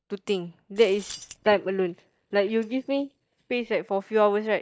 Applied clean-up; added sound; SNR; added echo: neural mask model DeepFilterNet 3.